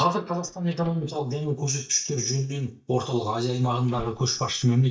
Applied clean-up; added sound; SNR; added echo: neural mask model DeepFilterNet 3.